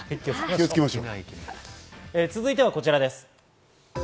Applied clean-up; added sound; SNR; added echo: none; none; none; none.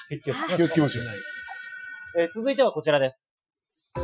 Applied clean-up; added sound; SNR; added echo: classical method Wiener filter.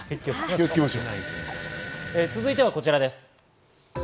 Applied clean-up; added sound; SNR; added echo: none; Fart; 9 dB; none.